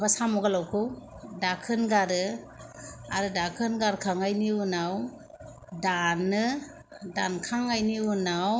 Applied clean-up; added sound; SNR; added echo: none; none; none; none.